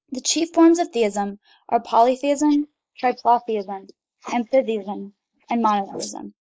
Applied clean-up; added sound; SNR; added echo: neural mask model Resemble Enhance denoiser.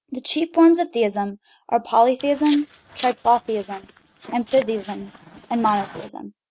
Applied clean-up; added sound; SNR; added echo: neural mask model RNNoise.